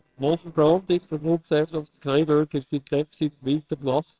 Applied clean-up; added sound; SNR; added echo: neural separator model SepFormer WHAMR!.